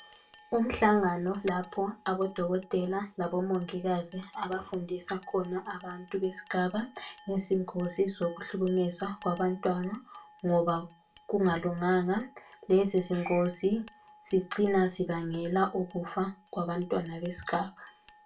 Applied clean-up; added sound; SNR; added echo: none; Chink, clink; 12 dB; reverberation time 0.2 s.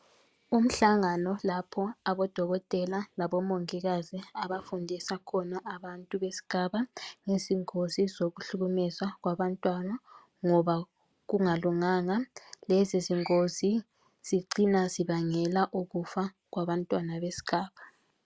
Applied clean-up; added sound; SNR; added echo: none; none; none; none.